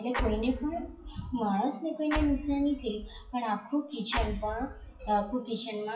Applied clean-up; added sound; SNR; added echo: classical method WPE with log-MMSE.